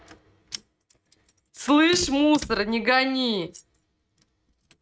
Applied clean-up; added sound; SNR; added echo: neural mask model RNNoise.